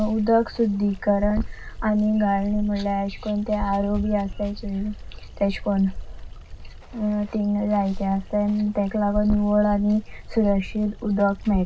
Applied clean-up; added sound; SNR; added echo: none; Water; 10 dB; reverberation time 0.4 s.